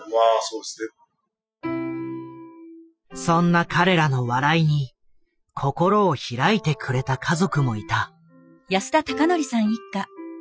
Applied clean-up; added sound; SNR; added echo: classical method Wiener filter.